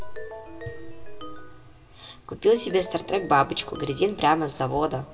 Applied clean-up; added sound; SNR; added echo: none; Ringtone; 17 dB; reverberation time 2.2 s.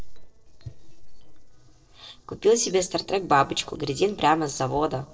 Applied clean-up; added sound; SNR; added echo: neural separator model SepFormer DNS4.